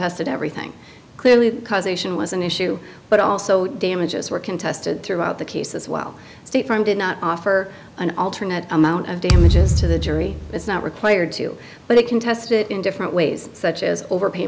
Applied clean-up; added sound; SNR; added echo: none; Thump, thud; -1 dB; none.